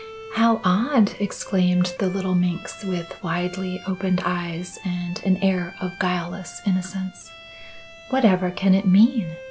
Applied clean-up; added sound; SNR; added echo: none; Bowed string instrument; 19 dB; none.